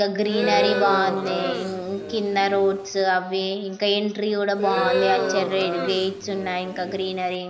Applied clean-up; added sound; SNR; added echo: none; Crowd; 4 dB; none.